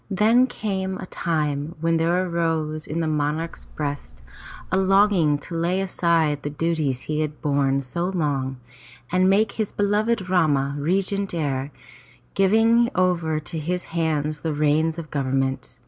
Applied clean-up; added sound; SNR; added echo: none; Buzz; 17 dB; none.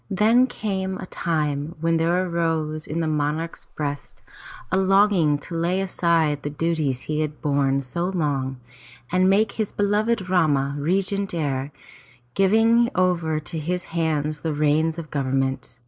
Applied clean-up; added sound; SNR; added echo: neural mask model Resemble Enhance denoiser.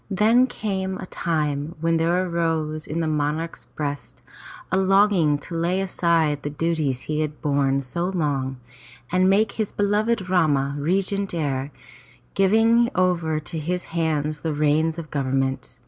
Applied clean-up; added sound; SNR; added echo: none; none; none; none.